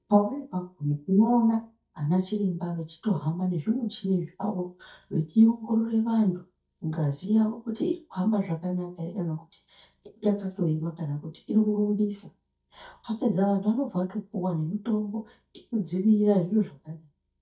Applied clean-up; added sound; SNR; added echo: neural mask model DeepFilterNet 3.